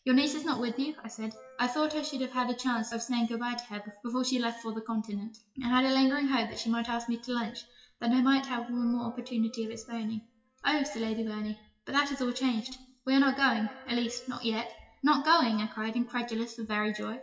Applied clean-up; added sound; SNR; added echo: classical method WPE with log-MMSE.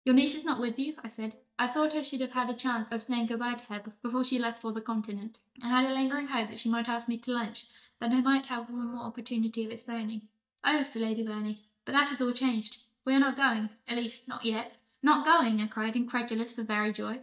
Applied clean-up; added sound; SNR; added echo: neural mask model DeepFilterNet 3.